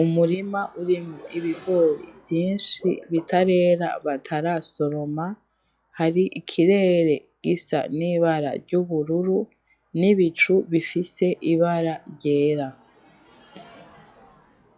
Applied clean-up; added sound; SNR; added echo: classical method log-MMSE.